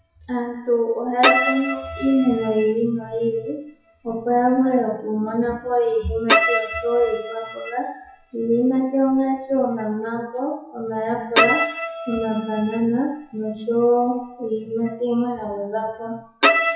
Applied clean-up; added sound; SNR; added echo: classical method WPE with log-MMSE.